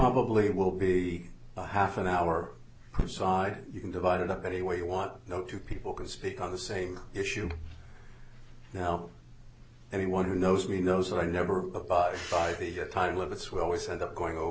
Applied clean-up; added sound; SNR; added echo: none; none; none; none.